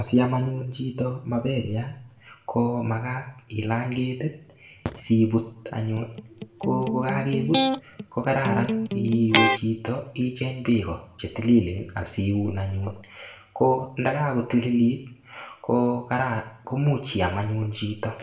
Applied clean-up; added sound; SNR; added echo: none; Electric guitar; 1 dB; reverberation time 0.6 s.